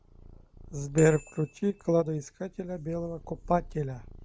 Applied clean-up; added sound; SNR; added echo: none; Purr + Bicycle bell; 17 dB; none.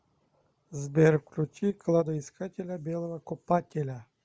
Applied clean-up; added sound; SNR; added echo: none; none; none; none.